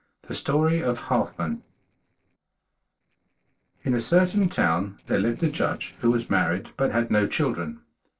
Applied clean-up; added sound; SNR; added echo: neural separator model SepFormer DNS4.